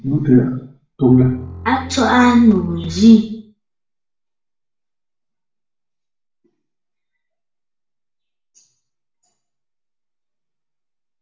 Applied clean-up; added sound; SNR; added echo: none; Bowed string instrument; 14 dB; reverberation time 0.5 s.